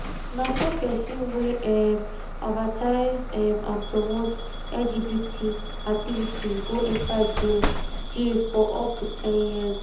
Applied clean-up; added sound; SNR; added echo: none; Bus / Alarm; 4 dB; reverberation time 0.8 s.